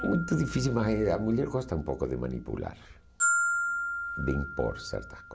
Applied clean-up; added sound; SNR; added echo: none; Glockenspiel; 4 dB; none.